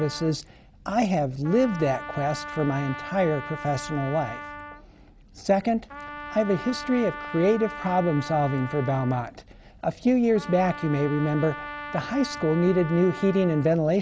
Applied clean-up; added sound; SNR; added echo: none; Trumpet; 13 dB; none.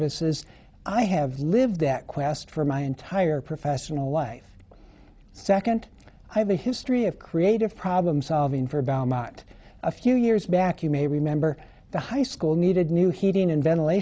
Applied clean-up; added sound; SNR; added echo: none; none; none; none.